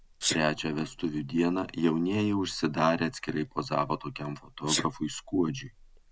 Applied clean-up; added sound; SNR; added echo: none; Sneeze; 11 dB; none.